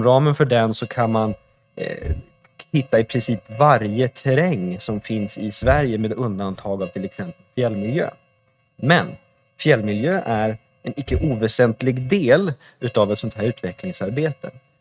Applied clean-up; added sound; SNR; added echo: neural mask model RNNoise.